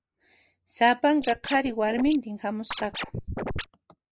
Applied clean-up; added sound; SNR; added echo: neural mask model Resemble Enhance denoiser.